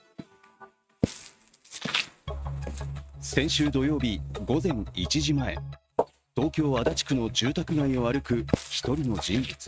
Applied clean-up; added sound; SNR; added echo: neural mask model RNNoise.